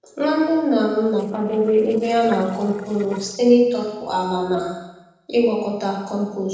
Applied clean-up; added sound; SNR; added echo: neural separator model SepFormer DNS4.